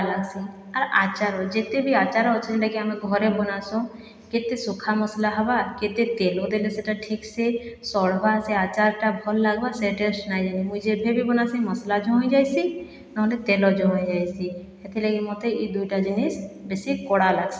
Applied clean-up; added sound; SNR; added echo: none; none; none; none.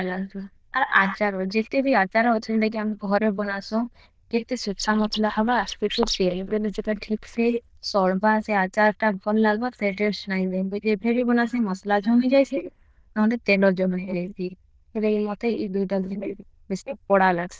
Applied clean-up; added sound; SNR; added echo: neural diffusion model UNIVERSE++.